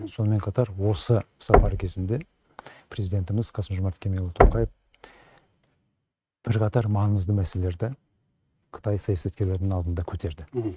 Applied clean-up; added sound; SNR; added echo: neural mask model RNNoise.